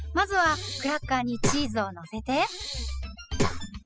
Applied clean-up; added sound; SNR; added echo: classical method spectral subtraction.